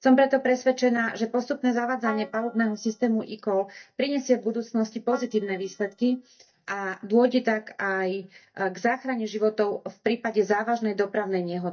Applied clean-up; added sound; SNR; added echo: neural mask model DeepFilterNet 3.